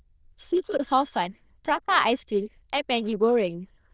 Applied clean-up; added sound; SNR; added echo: neural diffusion model UNIVERSE++.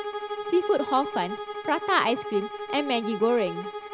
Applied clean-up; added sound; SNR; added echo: none; Bowed string instrument; 7 dB; none.